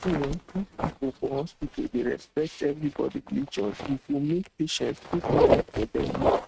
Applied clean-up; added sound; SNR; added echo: neural mask model RNNoise.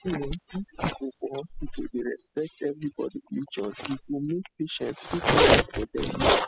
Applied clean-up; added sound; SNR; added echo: classical method spectral subtraction.